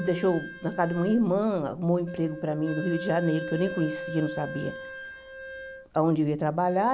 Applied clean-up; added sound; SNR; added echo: none; Wind instrument, woodwind instrument; 12 dB; none.